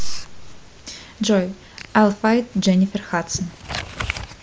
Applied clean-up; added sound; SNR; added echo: none; Writing; 14 dB; none.